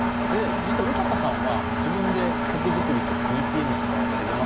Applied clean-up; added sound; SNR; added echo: none; Engine; -5 dB; none.